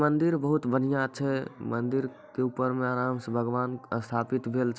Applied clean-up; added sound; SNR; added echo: none; none; none; none.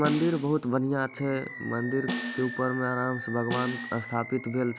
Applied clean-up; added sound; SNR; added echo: none; Snare drum + Animal; 8 dB; none.